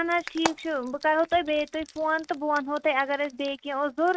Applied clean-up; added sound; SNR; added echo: neural mask model RNNoise.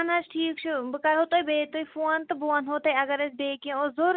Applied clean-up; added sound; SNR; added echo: none; none; none; none.